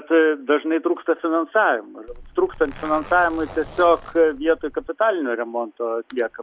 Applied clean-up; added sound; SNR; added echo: none; Zipper (clothing); 17 dB; none.